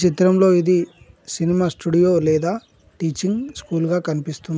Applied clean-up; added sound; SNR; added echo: none; none; none; none.